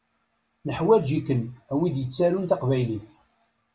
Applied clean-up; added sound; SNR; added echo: none; none; none; none.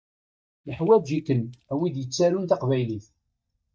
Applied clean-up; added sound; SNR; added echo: neural mask model DeepFilterNet 3.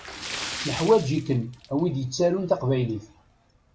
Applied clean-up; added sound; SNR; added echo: none; Splash, splatter; 13 dB; none.